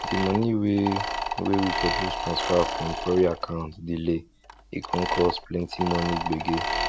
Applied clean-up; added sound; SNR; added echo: none; Mechanisms; 4 dB; none.